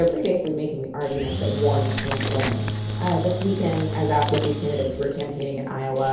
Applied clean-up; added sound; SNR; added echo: none; Engine / Drill; 4 dB; reverberation time 0.8 s.